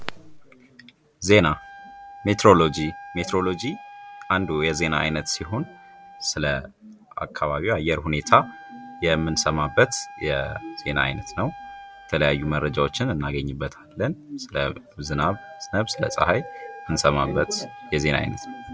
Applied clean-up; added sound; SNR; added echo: none; Wind instrument, woodwind instrument; 18 dB; none.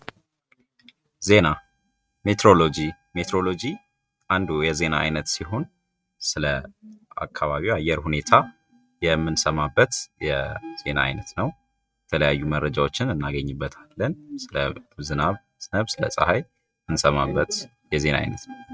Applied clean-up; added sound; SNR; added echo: neural mask model RNNoise.